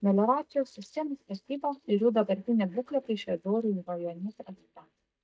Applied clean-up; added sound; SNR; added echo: neural mask model DeepFilterNet 3.